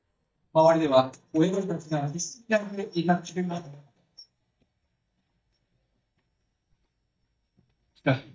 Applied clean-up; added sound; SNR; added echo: neural mask model DeepFilterNet 3.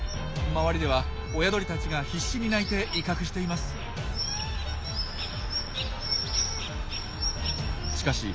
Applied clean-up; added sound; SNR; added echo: none; none; none; none.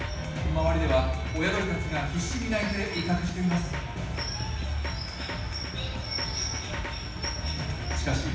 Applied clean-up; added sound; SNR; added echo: none; Drum kit; 9 dB; reverberation time 0.9 s.